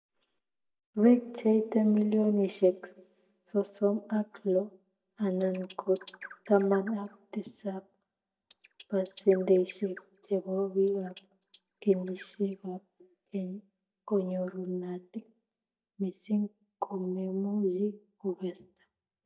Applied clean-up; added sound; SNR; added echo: neural mask model DeepFilterNet 3.